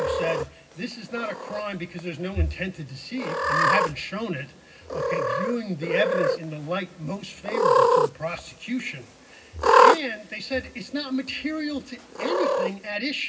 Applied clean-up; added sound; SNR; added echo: none; Cat; -5 dB; reverberation time 0.4 s.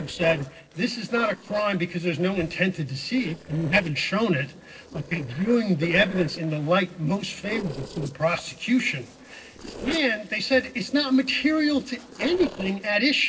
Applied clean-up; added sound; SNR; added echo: neural separator model SepFormer DNS4.